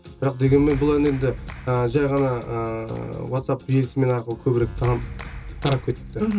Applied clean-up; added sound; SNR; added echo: none; Clapping; 14 dB; reverberation time 0.2 s.